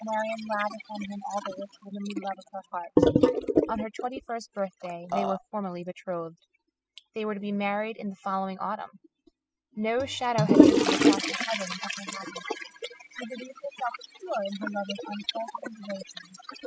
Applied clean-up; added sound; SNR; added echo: classical method spectral subtraction.